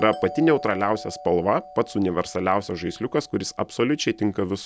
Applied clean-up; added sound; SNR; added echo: none; Doorbell; 17 dB; none.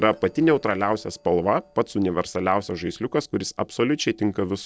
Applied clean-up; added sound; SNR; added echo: neural separator model SepFormer DNS4.